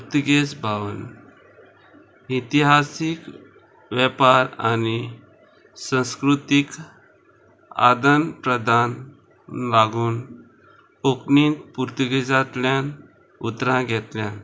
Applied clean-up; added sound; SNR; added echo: none; none; none; none.